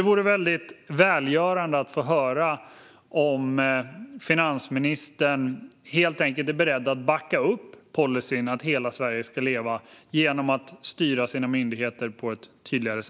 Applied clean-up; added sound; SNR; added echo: none; none; none; none.